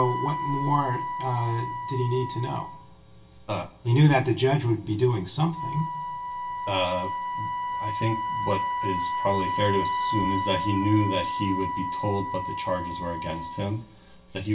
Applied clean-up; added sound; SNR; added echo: none; Wind instrument, woodwind instrument; 4 dB; reverberation time 0.2 s.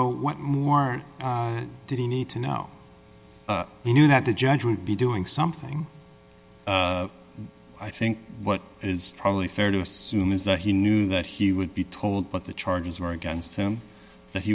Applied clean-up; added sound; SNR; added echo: none; none; none; none.